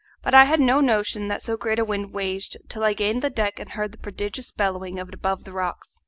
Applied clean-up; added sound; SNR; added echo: none; none; none; none.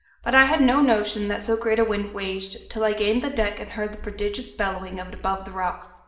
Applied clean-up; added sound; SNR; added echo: none; none; none; reverberation time 0.8 s.